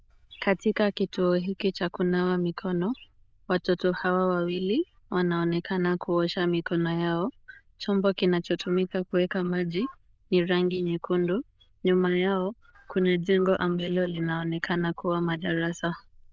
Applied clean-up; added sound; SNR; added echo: neural diffusion model UNIVERSE++.